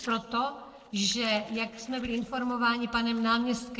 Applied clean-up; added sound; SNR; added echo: neural separator model SepFormer DNS4.